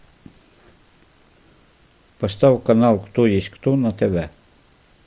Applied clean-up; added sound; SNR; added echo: none; none; none; none.